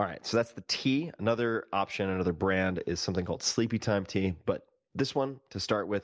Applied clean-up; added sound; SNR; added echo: none; none; none; none.